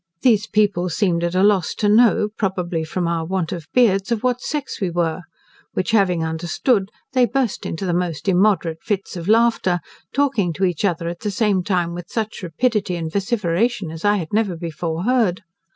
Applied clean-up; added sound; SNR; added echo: none; none; none; none.